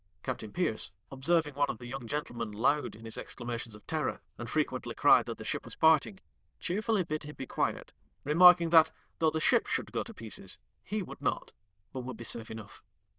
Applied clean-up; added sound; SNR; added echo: neural diffusion model UNIVERSE++.